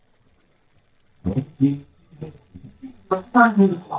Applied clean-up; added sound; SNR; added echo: neural mask model DeepFilterNet 3.